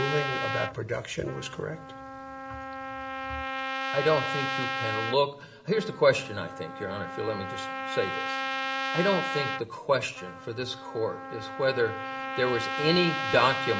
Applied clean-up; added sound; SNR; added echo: none; Trumpet; 4 dB; reverberation time 1.4 s.